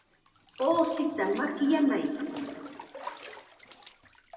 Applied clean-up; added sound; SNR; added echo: none; Bathtub (filling or washing); 17 dB; reverberation time 2.1 s.